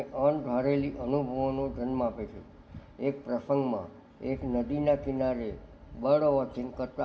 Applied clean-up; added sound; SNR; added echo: none; none; none; reverberation time 0.7 s.